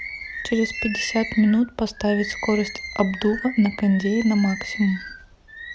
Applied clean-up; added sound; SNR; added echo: none; Bird; 11 dB; none.